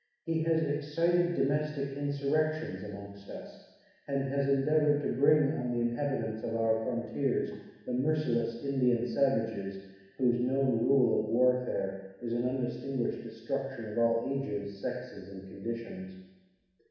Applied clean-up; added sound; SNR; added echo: none; none; none; reverberation time 1.1 s.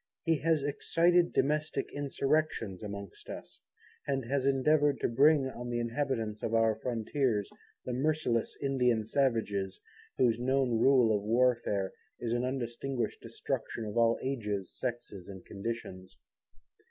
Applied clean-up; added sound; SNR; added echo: none; none; none; none.